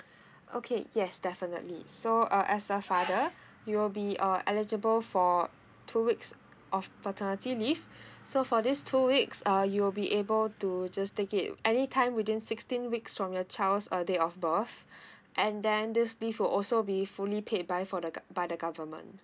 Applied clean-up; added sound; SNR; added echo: none; none; none; none.